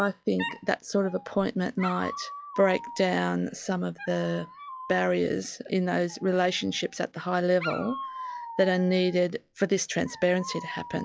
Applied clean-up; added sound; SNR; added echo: classical method log-MMSE.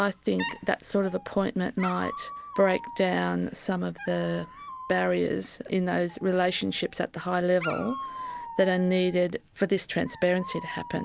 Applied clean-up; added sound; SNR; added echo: none; Dog; 14 dB; none.